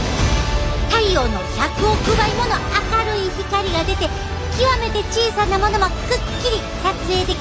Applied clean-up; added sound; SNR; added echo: none; none; none; none.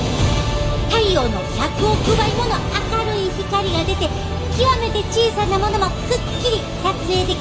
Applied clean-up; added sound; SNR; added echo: none; Microwave oven; 13 dB; reverberation time 0.9 s.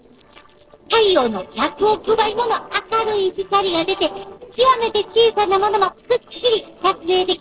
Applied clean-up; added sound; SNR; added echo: neural separator model SepFormer DNS4.